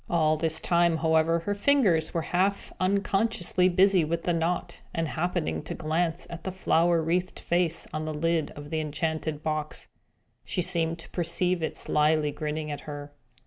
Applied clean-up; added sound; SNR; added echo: none; none; none; none.